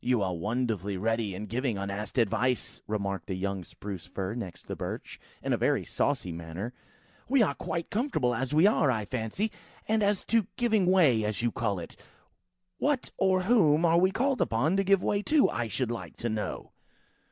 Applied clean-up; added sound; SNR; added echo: none; none; none; none.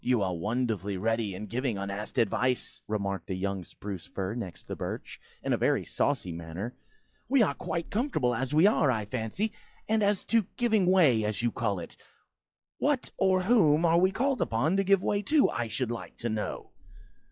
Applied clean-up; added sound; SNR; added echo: classical method log-MMSE.